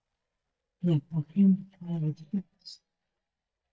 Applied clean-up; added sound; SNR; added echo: neural mask model DeepFilterNet 3.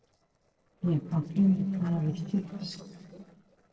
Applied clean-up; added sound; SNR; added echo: neural separator model SepFormer DNS4.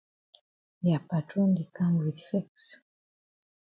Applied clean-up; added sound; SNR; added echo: none; none; none; none.